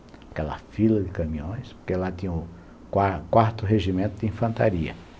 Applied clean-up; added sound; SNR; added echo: none; none; none; none.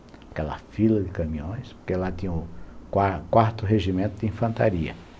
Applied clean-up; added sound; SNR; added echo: none; Boom; 18 dB; none.